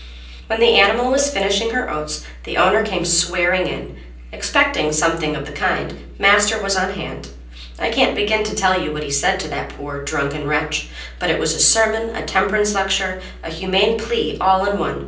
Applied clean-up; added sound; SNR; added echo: none; Cowbell; 15 dB; reverberation time 0.6 s.